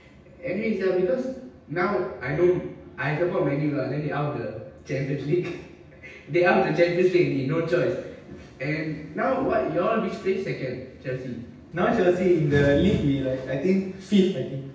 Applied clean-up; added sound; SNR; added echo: none; none; none; reverberation time 0.9 s.